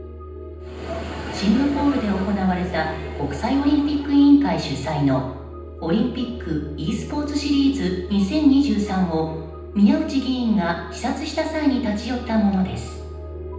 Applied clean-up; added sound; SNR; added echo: none; none; none; reverberation time 0.9 s.